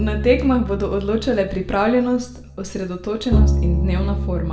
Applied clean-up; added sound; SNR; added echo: none; Bowed string instrument; 1 dB; reverberation time 0.6 s.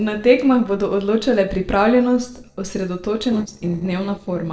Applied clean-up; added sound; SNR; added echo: neural separator model SepFormer DNS4.